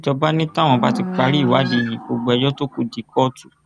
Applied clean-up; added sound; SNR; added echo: none; Livestock, farm animals, working animals; 10 dB; none.